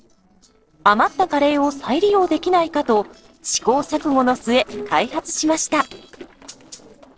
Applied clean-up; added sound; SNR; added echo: neural separator model SepFormer DNS4.